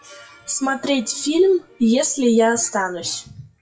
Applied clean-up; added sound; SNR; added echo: classical method WPE with log-MMSE.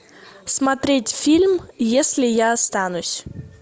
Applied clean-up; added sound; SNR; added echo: none; none; none; none.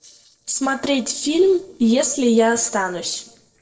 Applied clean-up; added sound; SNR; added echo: neural separator model SepFormer DNS4.